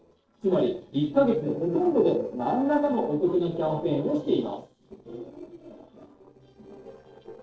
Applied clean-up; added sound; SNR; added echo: neural separator model SepFormer DNS4.